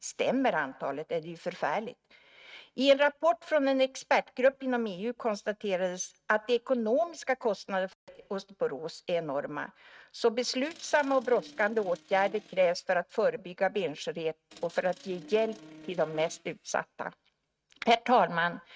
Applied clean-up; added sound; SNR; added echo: neural mask model RNNoise.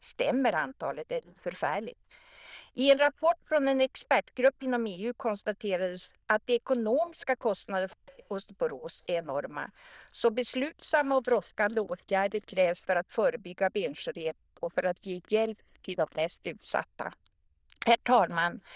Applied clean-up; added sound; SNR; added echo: neural diffusion model UNIVERSE++.